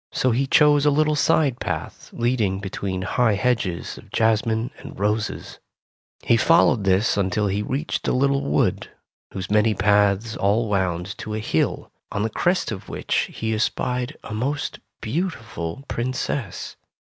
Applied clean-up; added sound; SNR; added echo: none; none; none; none.